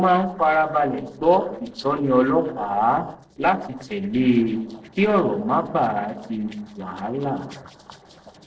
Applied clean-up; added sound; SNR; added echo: neural separator model SepFormer DNS4.